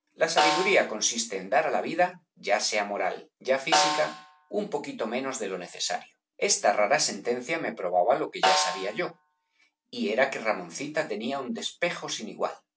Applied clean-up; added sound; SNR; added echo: none; Snare drum; 3 dB; none.